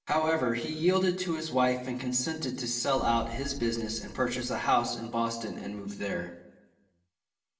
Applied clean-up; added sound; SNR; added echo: none; Boom; 13 dB; reverberation time 0.8 s.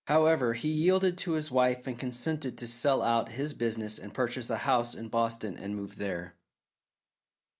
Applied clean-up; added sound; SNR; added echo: none; none; none; none.